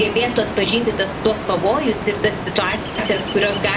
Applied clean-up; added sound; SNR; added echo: none; Ocean; 6 dB; none.